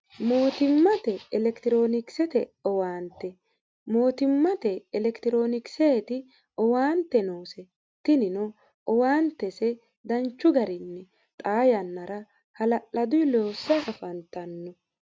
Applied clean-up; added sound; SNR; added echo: none; none; none; none.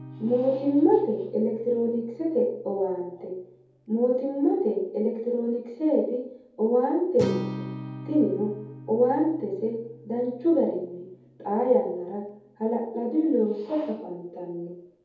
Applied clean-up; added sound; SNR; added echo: none; Acoustic guitar; 16 dB; reverberation time 0.7 s.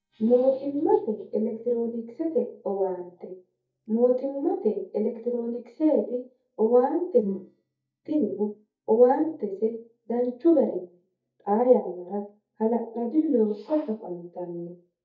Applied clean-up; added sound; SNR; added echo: neural mask model DeepFilterNet 3.